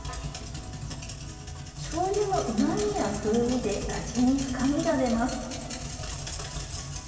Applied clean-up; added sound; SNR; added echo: none; none; none; reverberation time 2.3 s.